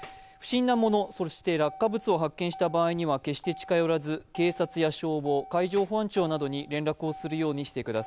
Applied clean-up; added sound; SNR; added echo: none; Tambourine + Motor vehicle (road); 18 dB; none.